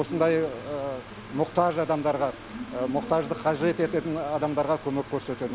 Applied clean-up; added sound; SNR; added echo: none; Mechanical fan; 16 dB; none.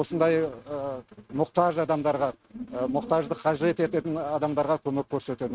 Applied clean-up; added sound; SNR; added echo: neural mask model RNNoise.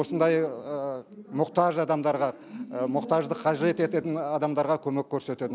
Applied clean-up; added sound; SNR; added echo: none; none; none; none.